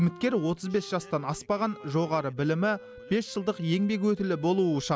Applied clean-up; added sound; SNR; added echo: none; Wind instrument, woodwind instrument; 19 dB; none.